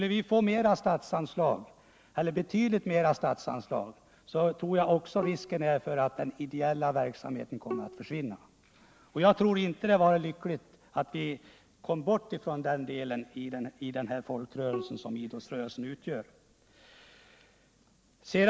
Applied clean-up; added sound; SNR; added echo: none; Bowed string instrument; 15 dB; none.